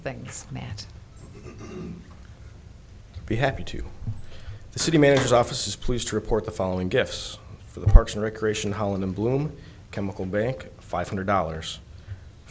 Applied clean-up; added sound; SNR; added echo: none; none; none; none.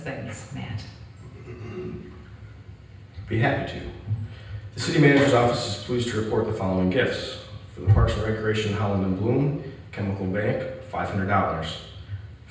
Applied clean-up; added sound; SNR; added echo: none; none; none; reverberation time 0.9 s.